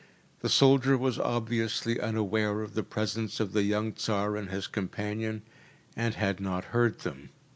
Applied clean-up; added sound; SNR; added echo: none; none; none; none.